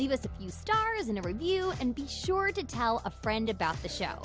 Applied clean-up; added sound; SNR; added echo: none; none; none; none.